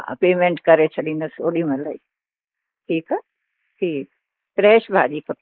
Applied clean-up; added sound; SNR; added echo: neural mask model Resemble Enhance denoiser.